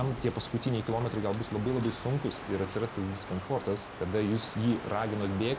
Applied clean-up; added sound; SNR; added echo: none; Crow; 11 dB; none.